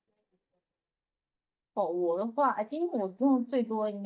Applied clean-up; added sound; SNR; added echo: neural mask model DeepFilterNet 3.